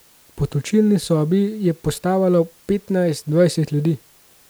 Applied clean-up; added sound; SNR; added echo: none; none; none; none.